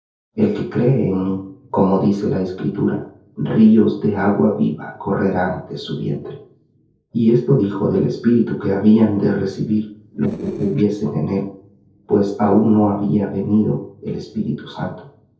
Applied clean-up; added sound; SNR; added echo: neural separator model SepFormer DNS4.